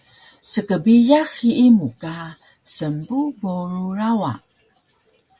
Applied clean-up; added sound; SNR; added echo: none; none; none; none.